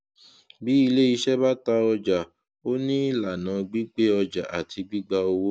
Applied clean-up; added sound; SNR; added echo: none; none; none; none.